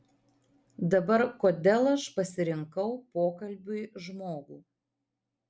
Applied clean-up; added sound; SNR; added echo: none; none; none; none.